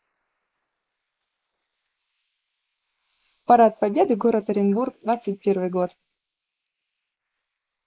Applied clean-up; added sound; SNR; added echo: neural mask model Resemble Enhance denoiser.